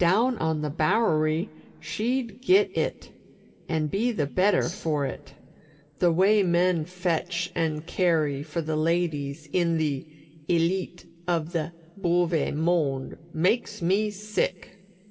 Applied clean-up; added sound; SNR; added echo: none; Tambourine; 15 dB; reverberation time 1.7 s.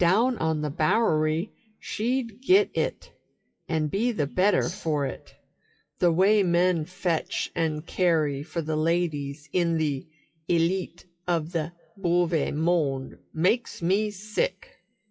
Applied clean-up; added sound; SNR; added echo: classical method WPE with log-MMSE.